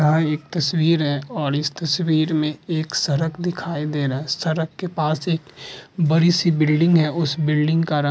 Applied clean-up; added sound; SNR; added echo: none; none; none; none.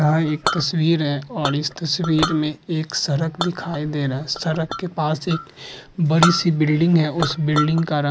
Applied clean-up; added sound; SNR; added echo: none; Chink, clink; 9 dB; none.